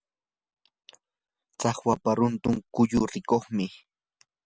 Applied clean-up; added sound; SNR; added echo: none; none; none; none.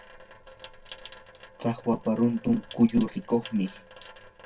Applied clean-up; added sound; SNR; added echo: none; Sink (filling or washing) / Water tap, faucet; 19 dB; reverberation time 0.2 s.